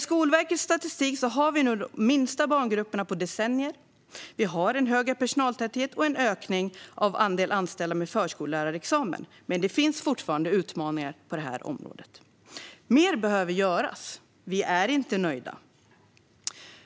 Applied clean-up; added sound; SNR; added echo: none; none; none; none.